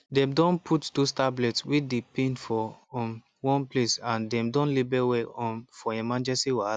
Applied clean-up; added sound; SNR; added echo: none; none; none; none.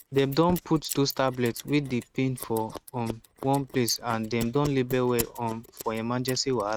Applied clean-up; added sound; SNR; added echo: neural mask model RNNoise.